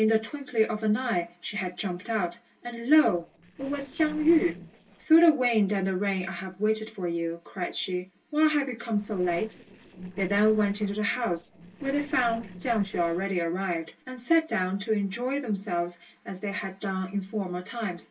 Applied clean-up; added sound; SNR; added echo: neural separator model SepFormer DNS4.